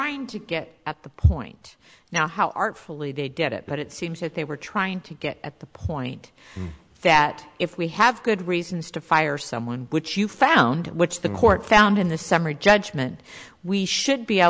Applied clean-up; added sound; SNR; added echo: none; none; none; none.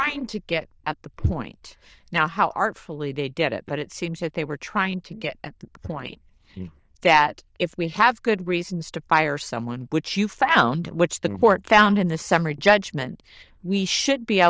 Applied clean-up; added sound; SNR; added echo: neural diffusion model UNIVERSE++.